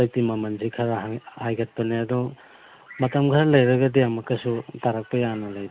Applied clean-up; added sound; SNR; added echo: none; none; none; none.